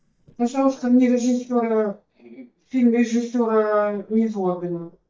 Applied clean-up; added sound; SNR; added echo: neural mask model DeepFilterNet 3.